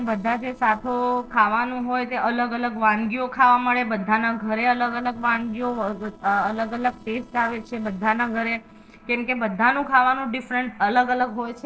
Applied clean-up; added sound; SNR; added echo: neural separator model SepFormer DNS4.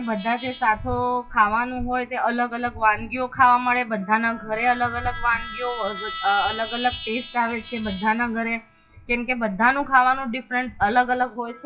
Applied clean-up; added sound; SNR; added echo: classical method WPE with log-MMSE.